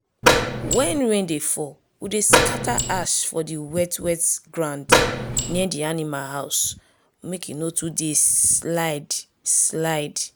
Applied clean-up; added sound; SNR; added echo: none; Door; -4 dB; none.